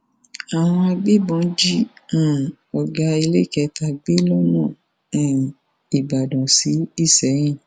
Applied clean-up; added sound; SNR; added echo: none; none; none; none.